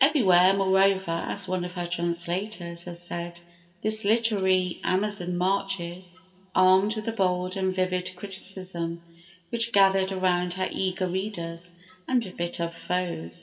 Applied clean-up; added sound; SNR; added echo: none; none; none; reverberation time 2.4 s.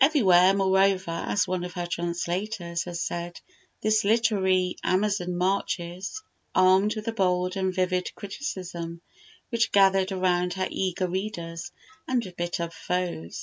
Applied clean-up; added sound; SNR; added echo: none; none; none; none.